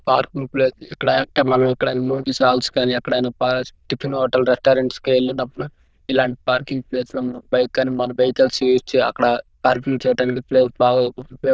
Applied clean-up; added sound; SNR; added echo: neural diffusion model UNIVERSE++.